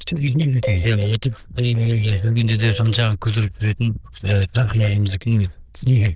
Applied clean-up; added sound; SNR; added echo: neural diffusion model UNIVERSE++.